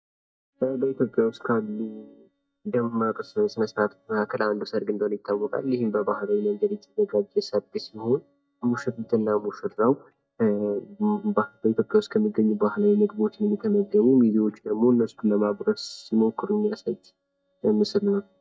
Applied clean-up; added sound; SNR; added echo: neural mask model DeepFilterNet 3.